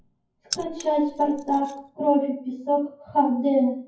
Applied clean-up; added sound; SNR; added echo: classical method WPE with log-MMSE.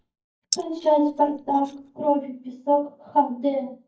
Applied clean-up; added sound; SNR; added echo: neural mask model DeepFilterNet 3.